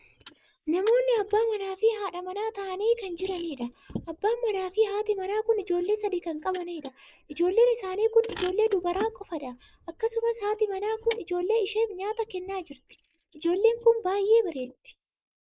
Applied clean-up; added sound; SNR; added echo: neural mask model Resemble Enhance denoiser.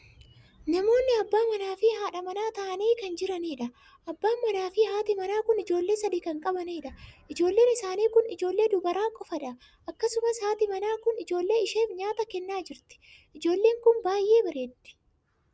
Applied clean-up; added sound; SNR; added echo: none; none; none; none.